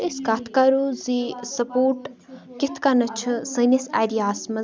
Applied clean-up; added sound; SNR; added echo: none; none; none; none.